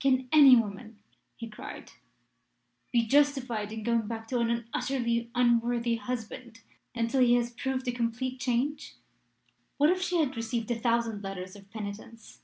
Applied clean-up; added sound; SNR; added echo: none; none; none; none.